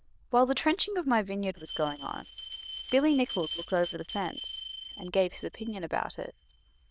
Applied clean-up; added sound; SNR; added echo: neural diffusion model UNIVERSE++.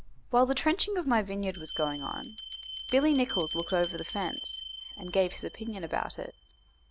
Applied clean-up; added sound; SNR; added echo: none; Bell; 11 dB; none.